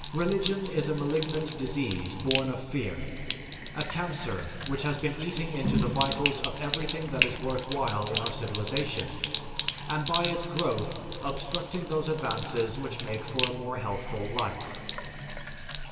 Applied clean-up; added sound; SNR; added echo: none; Sink (filling or washing); 0 dB; reverberation time 2.6 s.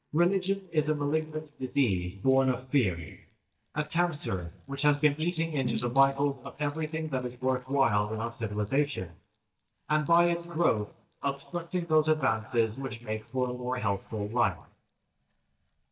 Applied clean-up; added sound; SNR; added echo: neural mask model DeepFilterNet 3.